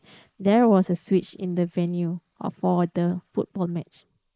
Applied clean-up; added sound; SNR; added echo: neural mask model Resemble Enhance denoiser.